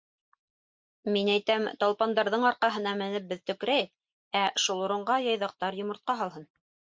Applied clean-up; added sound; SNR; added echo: neural mask model Resemble Enhance denoiser.